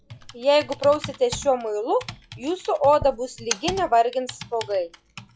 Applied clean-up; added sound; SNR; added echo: classical method log-MMSE.